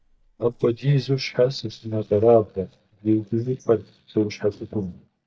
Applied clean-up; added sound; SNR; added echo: neural mask model DeepFilterNet 3.